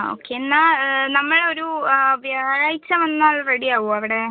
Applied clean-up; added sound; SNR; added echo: none; none; none; none.